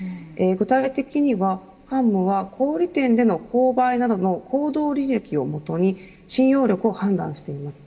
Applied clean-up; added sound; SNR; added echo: none; none; none; reverberation time 1.6 s.